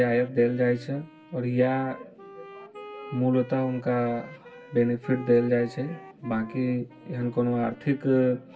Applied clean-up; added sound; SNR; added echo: none; Wind instrument, woodwind instrument; 20 dB; reverberation time 0.2 s.